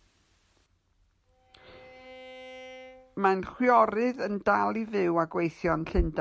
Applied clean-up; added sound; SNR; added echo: none; Bowed string instrument; 20 dB; none.